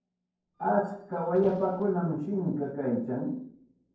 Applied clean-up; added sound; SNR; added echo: neural separator model SepFormer DNS4.